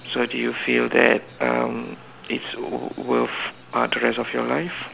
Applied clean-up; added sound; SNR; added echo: none; none; none; none.